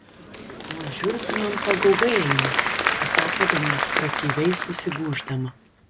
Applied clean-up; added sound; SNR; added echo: none; Applause / Crowd; -1 dB; none.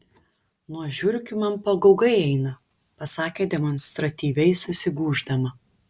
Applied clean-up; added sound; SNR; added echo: none; none; none; none.